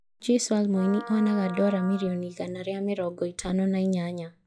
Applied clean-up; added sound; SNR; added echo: classical method log-MMSE.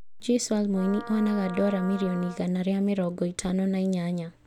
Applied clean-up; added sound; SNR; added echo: none; Wind instrument, woodwind instrument; 15 dB; none.